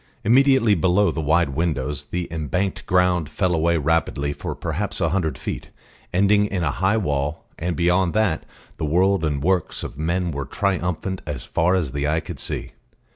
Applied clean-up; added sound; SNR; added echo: none; none; none; none.